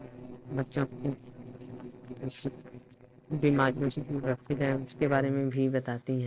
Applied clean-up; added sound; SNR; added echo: neural separator model SepFormer DNS4.